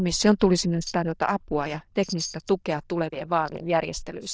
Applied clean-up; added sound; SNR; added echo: neural diffusion model UNIVERSE++.